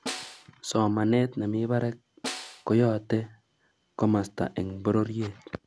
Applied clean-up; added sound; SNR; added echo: none; Snare drum; 14 dB; none.